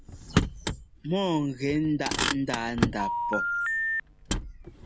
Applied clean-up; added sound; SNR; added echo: none; Motor vehicle (road) + Telephone; -1 dB; none.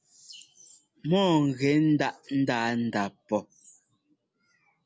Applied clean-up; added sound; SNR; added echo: none; none; none; none.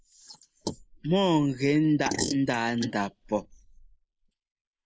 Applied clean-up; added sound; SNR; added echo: neural mask model Resemble Enhance denoiser.